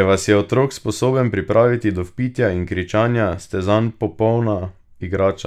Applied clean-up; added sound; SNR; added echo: none; none; none; none.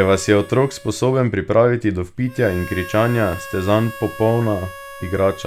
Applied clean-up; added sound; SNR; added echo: none; Harmonica; 17 dB; none.